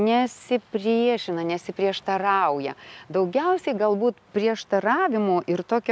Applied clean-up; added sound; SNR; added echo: none; none; none; none.